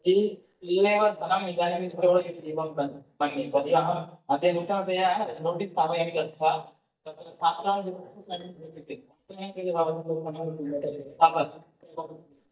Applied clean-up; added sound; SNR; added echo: neural mask model DeepFilterNet 3.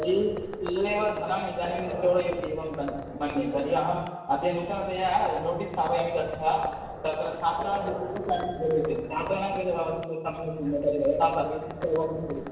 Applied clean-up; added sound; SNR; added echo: none; Livestock, farm animals, working animals; 11 dB; reverberation time 1.0 s.